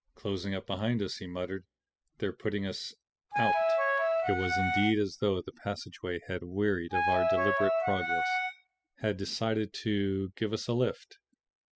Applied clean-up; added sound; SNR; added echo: classical method spectral subtraction.